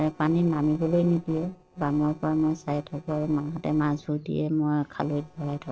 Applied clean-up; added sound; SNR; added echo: neural separator model SepFormer DNS4.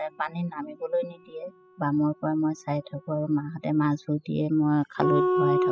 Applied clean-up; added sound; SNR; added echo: classical method spectral subtraction.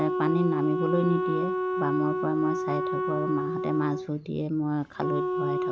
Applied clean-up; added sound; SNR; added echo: none; Wind instrument, woodwind instrument; 0 dB; none.